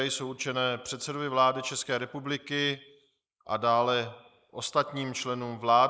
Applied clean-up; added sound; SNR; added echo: neural mask model Resemble Enhance denoiser.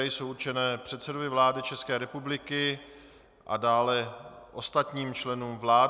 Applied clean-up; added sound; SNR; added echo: none; none; none; none.